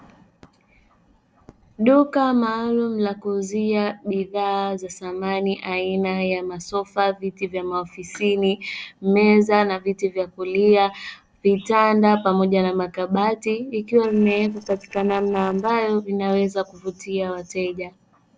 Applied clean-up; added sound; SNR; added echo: neural separator model SepFormer DNS4.